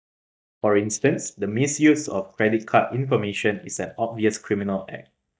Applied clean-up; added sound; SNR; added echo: neural mask model DeepFilterNet 3.